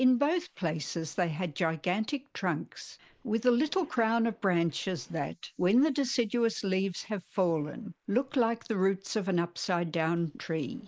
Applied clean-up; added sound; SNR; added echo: neural mask model Resemble Enhance denoiser.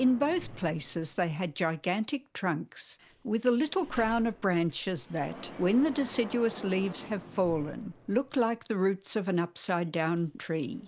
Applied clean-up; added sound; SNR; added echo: none; Sliding door; 18 dB; none.